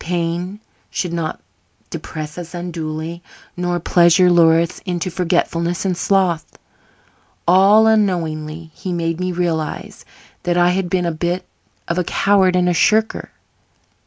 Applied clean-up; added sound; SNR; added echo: none; none; none; none.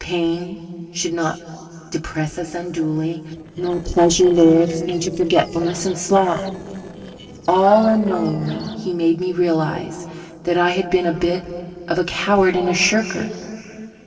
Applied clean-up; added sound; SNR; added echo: neural separator model SepFormer DNS4.